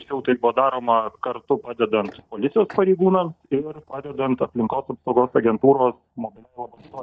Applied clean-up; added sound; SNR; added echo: neural mask model DeepFilterNet 3.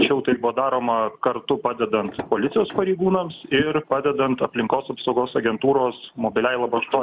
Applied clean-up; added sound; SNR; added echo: neural mask model Resemble Enhance denoiser.